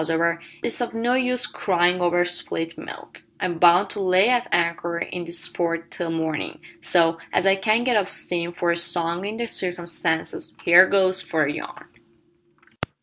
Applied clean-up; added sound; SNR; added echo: none; none; none; none.